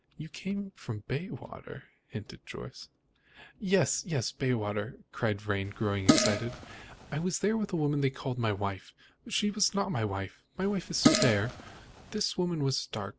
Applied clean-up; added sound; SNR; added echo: none; Fart; -2 dB; none.